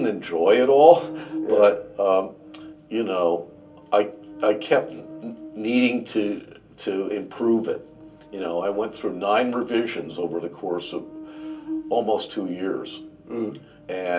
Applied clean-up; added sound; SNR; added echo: none; Buzz; 17 dB; reverberation time 0.2 s.